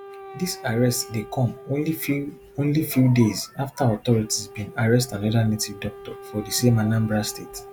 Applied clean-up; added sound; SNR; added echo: none; Wind instrument, woodwind instrument; 19 dB; none.